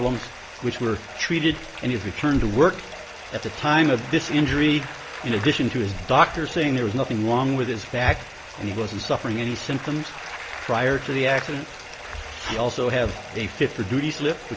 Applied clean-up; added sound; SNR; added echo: none; Bathtub (filling or washing) + Bicycle; 14 dB; none.